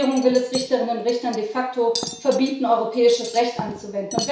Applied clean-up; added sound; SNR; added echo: none; Cutlery, silverware; 13 dB; reverberation time 0.6 s.